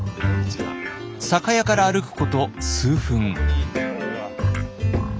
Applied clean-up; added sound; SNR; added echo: none; none; none; none.